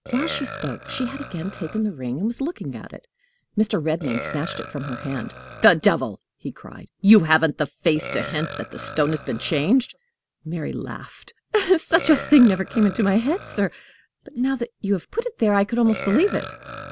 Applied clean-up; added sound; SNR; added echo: none; Burping, eructation; 15 dB; none.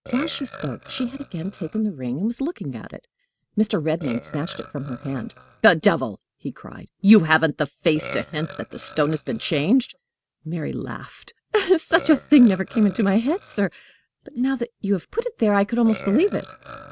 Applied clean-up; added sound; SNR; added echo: neural mask model RNNoise.